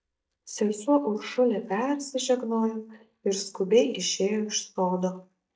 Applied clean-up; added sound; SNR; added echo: neural mask model DeepFilterNet 3.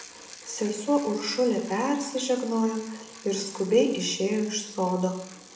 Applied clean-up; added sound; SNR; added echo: none; Bicycle; 19 dB; reverberation time 0.8 s.